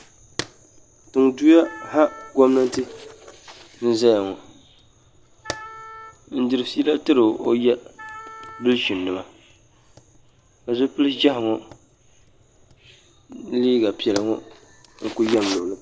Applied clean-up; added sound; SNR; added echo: none; Fire + Wind instrument, woodwind instrument; 19 dB; none.